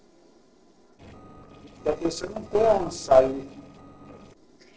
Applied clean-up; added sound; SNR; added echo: neural separator model SepFormer DNS4.